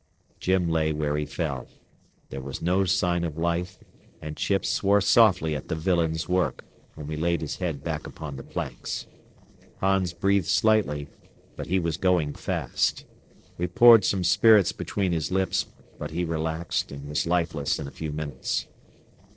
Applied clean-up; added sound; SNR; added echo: neural separator model SepFormer DNS4.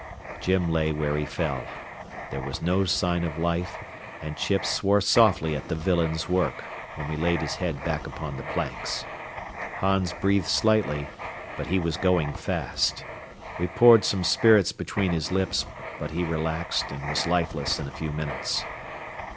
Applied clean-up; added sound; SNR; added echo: none; Writing; 11 dB; none.